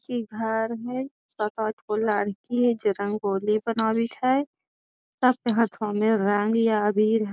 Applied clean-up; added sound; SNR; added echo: neural mask model Resemble Enhance denoiser.